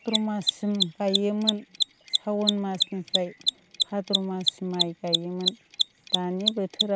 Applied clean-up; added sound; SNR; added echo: none; Mechanisms; 0 dB; none.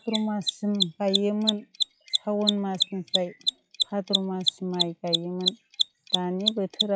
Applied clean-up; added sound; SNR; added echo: classical method log-MMSE.